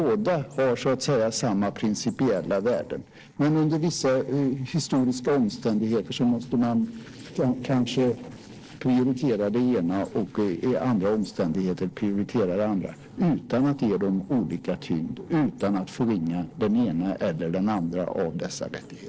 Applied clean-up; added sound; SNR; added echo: neural separator model SepFormer DNS4.